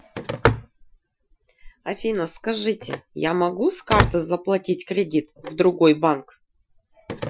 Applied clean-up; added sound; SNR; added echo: classical method Wiener filter.